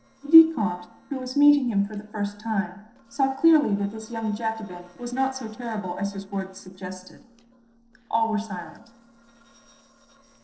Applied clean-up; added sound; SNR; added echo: neural separator model SepFormer DNS4.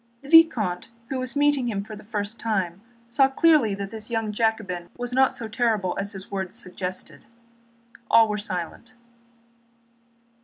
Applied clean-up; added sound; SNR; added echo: none; none; none; none.